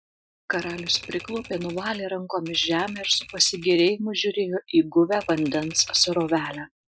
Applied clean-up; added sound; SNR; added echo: classical method Wiener filter.